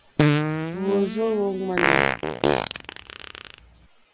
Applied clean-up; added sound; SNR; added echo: none; Fart; -4 dB; none.